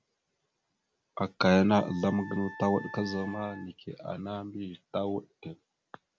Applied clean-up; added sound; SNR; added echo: none; Wind instrument, woodwind instrument; 15 dB; none.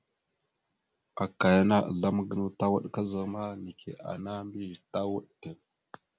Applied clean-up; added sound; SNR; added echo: none; none; none; none.